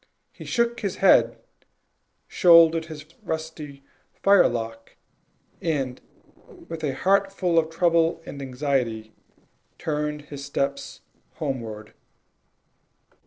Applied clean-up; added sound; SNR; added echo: neural separator model SepFormer DNS4.